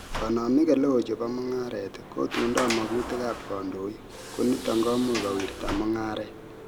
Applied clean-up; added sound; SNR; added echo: none; Sliding door; 10 dB; none.